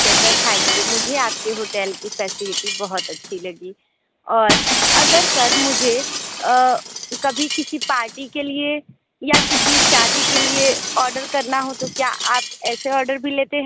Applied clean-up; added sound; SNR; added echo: none; Shatter; -1 dB; none.